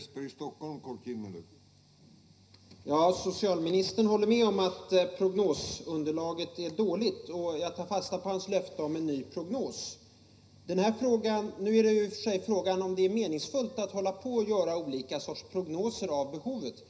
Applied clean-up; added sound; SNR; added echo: none; none; none; reverberation time 0.4 s.